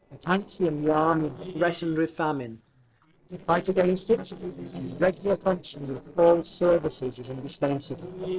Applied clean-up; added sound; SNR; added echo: neural separator model SepFormer DNS4.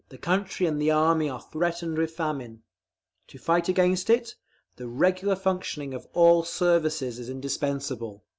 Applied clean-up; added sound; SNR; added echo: none; none; none; none.